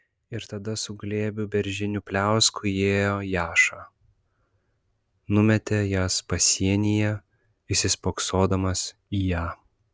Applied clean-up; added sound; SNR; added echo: none; none; none; none.